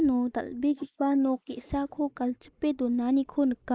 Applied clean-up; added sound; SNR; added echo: neural mask model Resemble Enhance denoiser.